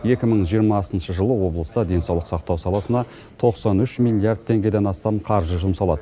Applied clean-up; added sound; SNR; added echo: none; none; none; none.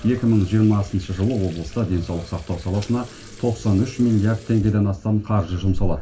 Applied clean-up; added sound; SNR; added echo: none; Sink (filling or washing) / Water tap, faucet; 12 dB; reverberation time 0.2 s.